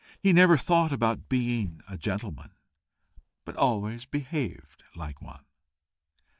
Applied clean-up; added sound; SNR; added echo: neural mask model DeepFilterNet 3.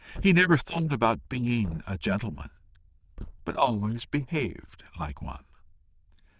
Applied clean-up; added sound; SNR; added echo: neural diffusion model UNIVERSE++.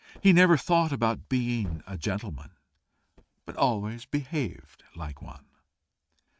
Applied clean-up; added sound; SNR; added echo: neural mask model RNNoise.